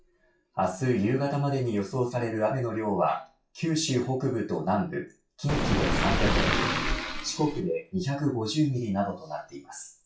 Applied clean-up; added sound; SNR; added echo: classical method WPE with log-MMSE.